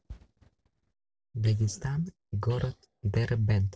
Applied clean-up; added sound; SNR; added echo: neural separator model SepFormer DNS4.